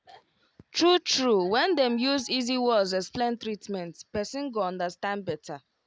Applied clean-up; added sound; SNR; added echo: none; none; none; none.